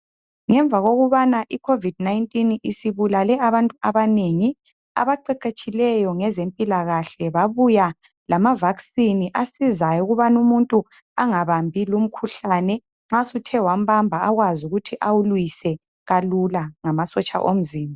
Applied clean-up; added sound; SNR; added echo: none; none; none; none.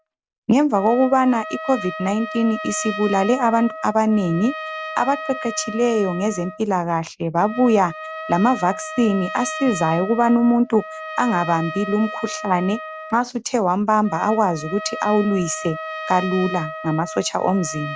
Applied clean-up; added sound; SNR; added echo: none; Trumpet; 11 dB; none.